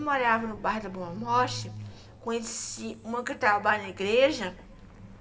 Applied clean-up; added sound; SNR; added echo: none; Truck; 16 dB; reverberation time 0.7 s.